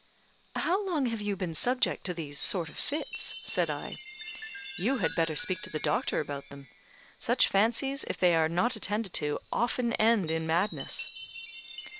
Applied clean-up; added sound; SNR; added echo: none; Chime; 13 dB; none.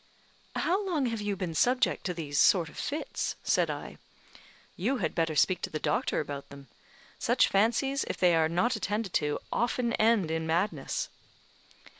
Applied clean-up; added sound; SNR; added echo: none; none; none; none.